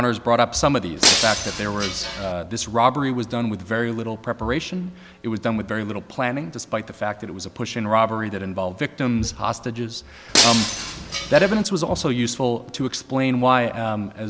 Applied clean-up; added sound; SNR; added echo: none; Shatter; -1 dB; none.